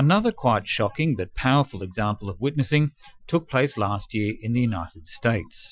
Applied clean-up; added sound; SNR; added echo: classical method Wiener filter.